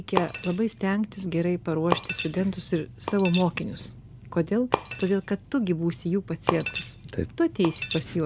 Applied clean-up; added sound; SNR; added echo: none; Shatter; 7 dB; none.